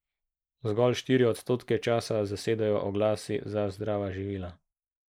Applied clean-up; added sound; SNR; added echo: neural mask model Resemble Enhance denoiser.